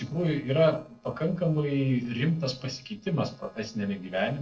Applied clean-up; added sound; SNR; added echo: neural separator model SepFormer DNS4.